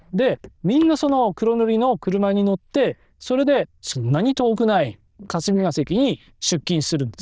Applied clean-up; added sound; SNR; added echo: neural diffusion model UNIVERSE++.